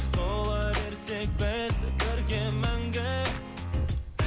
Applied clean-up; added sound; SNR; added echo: none; none; none; none.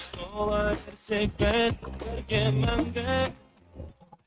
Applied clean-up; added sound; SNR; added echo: neural mask model RNNoise.